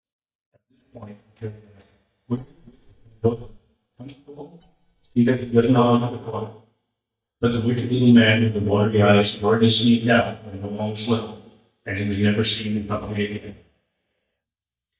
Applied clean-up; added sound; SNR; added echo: neural mask model DeepFilterNet 3.